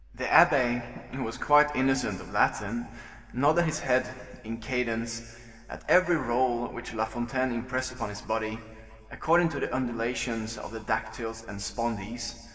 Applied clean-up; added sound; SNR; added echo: none; none; none; reverberation time 1.9 s.